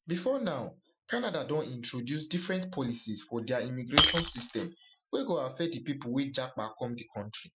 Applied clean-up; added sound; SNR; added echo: classical method Wiener filter.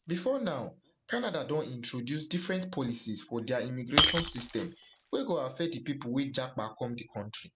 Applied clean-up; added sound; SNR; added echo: none; Shatter; -2 dB; none.